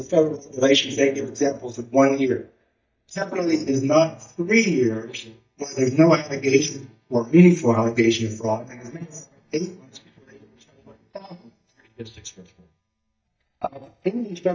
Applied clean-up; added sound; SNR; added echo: neural mask model DeepFilterNet 3.